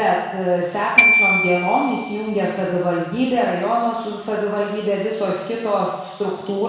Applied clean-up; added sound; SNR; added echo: none; Glockenspiel; 1 dB; reverberation time 1.1 s.